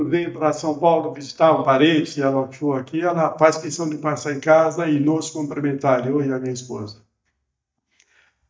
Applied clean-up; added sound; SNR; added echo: neural mask model DeepFilterNet 3.